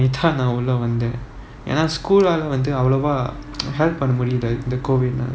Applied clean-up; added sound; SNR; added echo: none; none; none; none.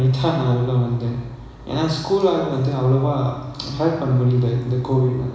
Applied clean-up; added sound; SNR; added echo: none; none; none; reverberation time 1.0 s.